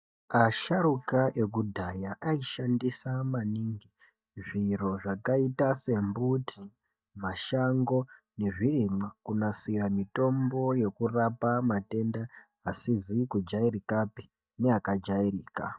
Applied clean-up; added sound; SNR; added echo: neural mask model DeepFilterNet 3.